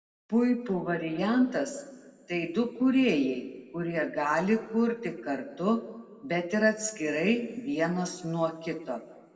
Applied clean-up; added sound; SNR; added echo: none; none; none; reverberation time 1.1 s.